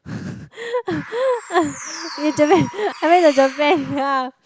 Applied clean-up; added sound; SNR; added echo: none; Bird; 15 dB; none.